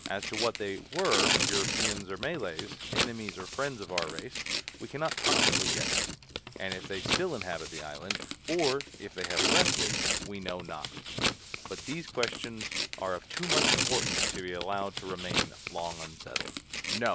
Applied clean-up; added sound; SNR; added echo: none; Tearing; -3 dB; none.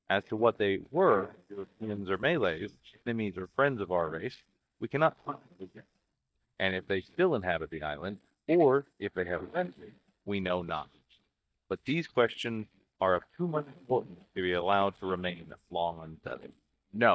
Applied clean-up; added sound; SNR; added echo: neural mask model DeepFilterNet 3.